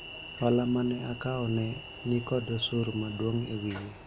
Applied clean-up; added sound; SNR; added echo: none; Train; 14 dB; none.